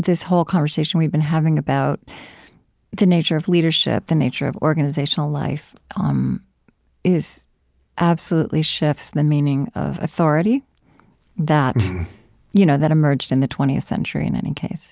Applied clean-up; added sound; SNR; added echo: none; none; none; none.